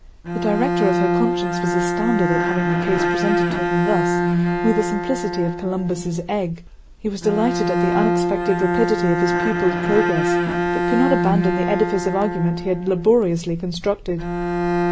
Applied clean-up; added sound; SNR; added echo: none; Bowed string instrument; 0 dB; none.